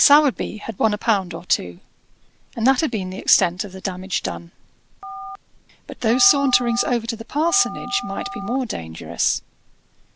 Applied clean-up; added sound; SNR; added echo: none; Telephone; 11 dB; none.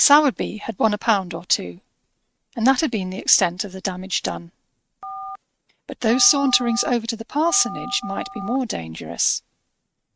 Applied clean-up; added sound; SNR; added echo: neural mask model RNNoise.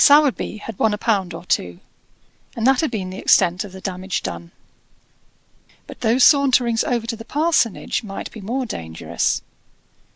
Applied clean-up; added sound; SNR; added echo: none; none; none; none.